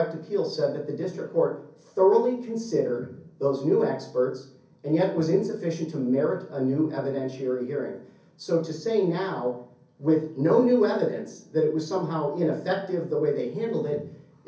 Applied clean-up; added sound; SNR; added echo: none; none; none; reverberation time 0.6 s.